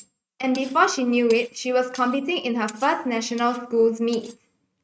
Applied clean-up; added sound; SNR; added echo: neural mask model RNNoise.